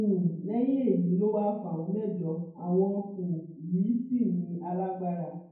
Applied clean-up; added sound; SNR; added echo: none; none; none; reverberation time 0.9 s.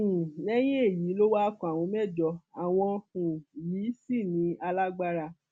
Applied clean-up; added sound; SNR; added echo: none; none; none; none.